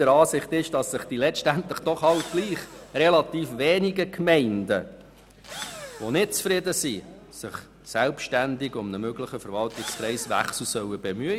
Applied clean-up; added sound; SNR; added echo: none; Engine / Drill; 16 dB; none.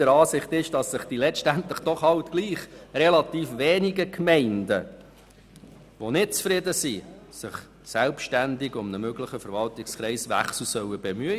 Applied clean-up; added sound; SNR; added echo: none; none; none; none.